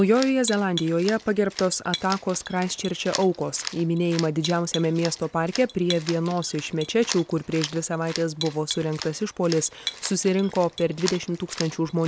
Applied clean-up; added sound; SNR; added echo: none; Cat; 12 dB; none.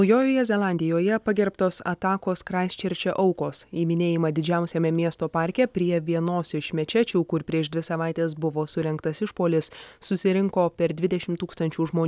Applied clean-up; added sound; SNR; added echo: none; none; none; none.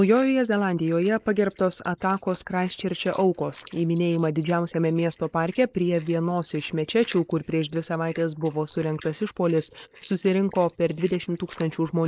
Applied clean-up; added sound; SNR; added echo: neural mask model Resemble Enhance denoiser.